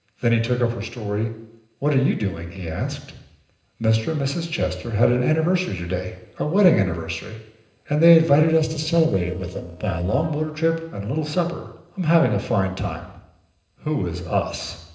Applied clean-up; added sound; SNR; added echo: neural separator model SepFormer DNS4.